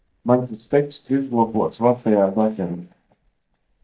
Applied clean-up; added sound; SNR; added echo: neural mask model DeepFilterNet 3.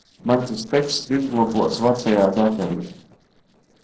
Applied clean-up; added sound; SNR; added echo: neural separator model SepFormer DNS4.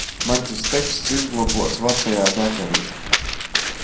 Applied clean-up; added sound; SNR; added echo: none; Run; 0 dB; reverberation time 0.6 s.